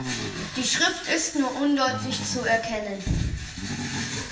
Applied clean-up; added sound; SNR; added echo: none; Animal; 10 dB; reverberation time 0.7 s.